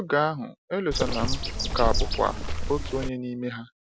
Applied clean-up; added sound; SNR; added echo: none; Bird; -2 dB; none.